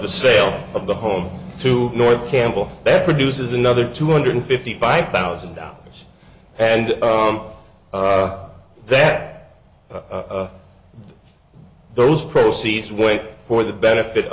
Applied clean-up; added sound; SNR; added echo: none; none; none; none.